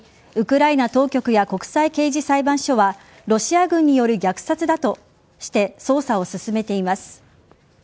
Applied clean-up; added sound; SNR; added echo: none; none; none; none.